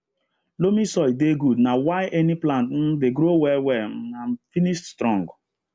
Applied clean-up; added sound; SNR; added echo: none; none; none; none.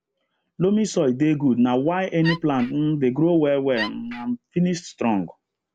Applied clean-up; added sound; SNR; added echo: none; Wood; 10 dB; none.